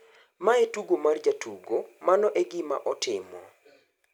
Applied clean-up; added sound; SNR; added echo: none; none; none; none.